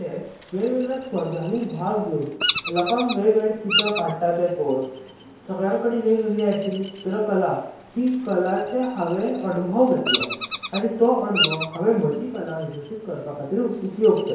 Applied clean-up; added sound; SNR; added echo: none; Bird vocalization, bird call, bird song; 8 dB; reverberation time 1.0 s.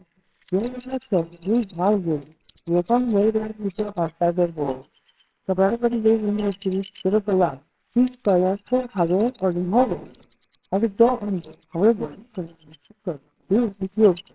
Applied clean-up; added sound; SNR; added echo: neural separator model SepFormer WHAMR!.